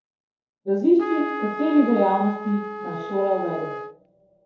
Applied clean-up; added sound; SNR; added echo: none; Trumpet; 9 dB; reverberation time 2.2 s.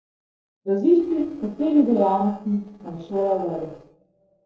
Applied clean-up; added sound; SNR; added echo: neural separator model SepFormer DNS4.